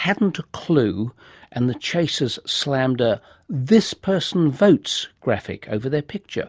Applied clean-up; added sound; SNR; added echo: none; none; none; none.